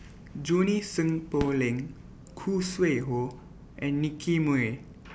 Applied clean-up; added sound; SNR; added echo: none; Fireworks; 18 dB; none.